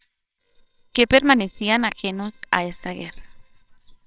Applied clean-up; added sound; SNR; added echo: neural separator model SepFormer WHAMR!.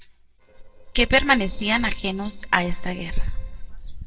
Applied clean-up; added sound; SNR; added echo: neural separator model SepFormer DNS4.